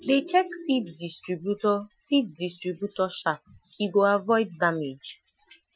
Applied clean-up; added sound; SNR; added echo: classical method Wiener filter.